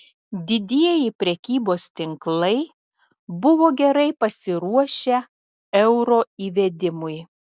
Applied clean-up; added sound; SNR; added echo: none; none; none; none.